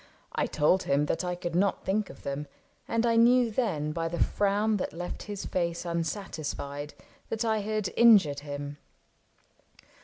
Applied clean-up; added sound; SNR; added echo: none; none; none; none.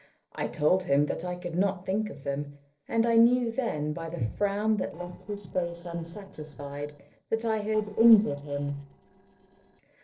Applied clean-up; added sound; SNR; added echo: neural separator model SepFormer DNS4.